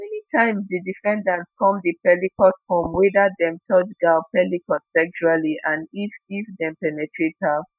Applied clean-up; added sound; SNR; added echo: classical method Wiener filter.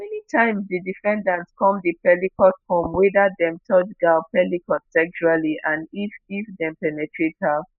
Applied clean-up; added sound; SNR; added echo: neural mask model Resemble Enhance denoiser.